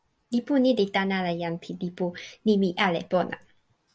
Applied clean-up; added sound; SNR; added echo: none; none; none; none.